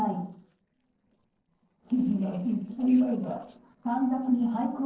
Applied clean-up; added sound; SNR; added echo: neural separator model SepFormer DNS4.